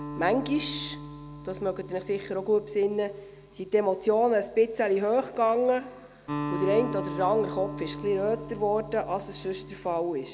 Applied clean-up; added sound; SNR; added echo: none; Acoustic guitar; 11 dB; none.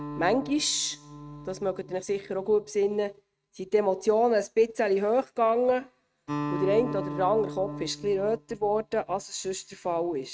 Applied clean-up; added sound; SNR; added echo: neural mask model RNNoise.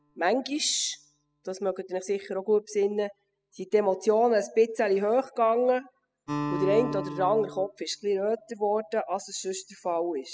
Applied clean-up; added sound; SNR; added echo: classical method spectral subtraction.